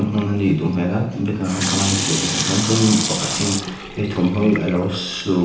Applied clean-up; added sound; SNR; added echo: none; Sink (filling or washing) / Water tap, faucet; 6 dB; reverberation time 0.9 s.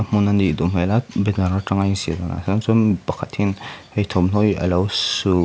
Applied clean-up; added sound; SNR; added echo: none; none; none; none.